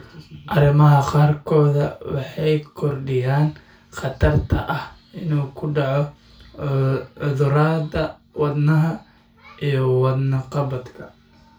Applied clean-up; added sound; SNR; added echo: none; none; none; reverberation time 0.3 s.